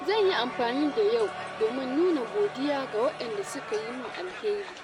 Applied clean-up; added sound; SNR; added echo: none; Crowd; 10 dB; none.